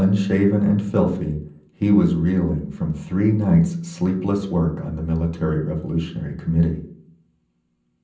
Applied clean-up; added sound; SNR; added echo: none; none; none; reverberation time 0.6 s.